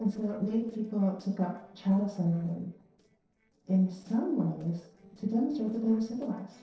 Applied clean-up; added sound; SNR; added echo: neural separator model SepFormer DNS4.